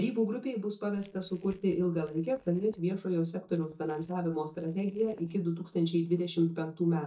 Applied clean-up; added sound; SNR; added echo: neural mask model DeepFilterNet 3.